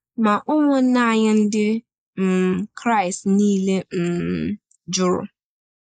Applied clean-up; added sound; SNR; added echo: neural mask model Resemble Enhance denoiser.